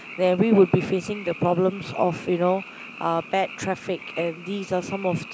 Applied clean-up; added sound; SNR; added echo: none; Frog; 16 dB; none.